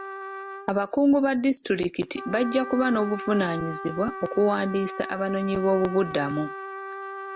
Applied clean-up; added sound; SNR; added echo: none; Trumpet; 11 dB; none.